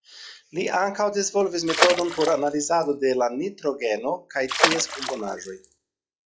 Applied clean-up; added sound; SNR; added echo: classical method log-MMSE.